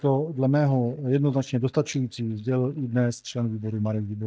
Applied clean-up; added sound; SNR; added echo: neural mask model DeepFilterNet 3.